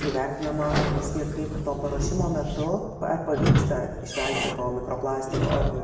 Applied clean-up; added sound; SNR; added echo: none; Squeak / Sliding door; -1 dB; reverberation time 1.5 s.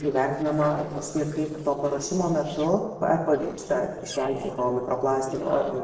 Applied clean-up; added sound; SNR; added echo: neural separator model SepFormer DNS4.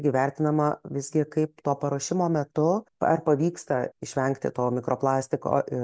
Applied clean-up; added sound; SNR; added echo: none; none; none; none.